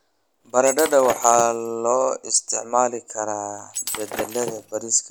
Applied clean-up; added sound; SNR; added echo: none; Shatter; 10 dB; none.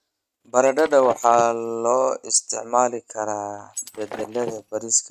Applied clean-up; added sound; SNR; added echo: neural mask model RNNoise.